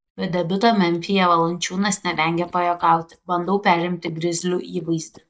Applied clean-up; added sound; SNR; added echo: neural mask model DeepFilterNet 3.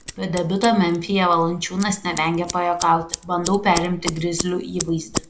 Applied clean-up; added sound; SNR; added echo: none; Scissors; 12 dB; reverberation time 0.4 s.